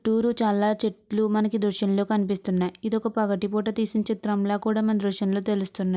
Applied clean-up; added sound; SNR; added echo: none; none; none; none.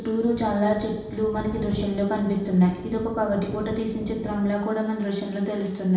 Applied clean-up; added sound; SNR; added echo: none; Thunder; 14 dB; reverberation time 0.9 s.